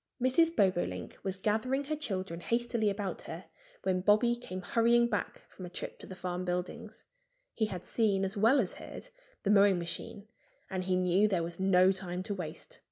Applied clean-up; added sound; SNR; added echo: none; none; none; none.